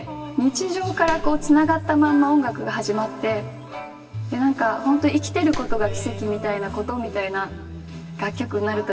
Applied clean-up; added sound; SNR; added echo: none; Clapping; 6 dB; reverberation time 2.3 s.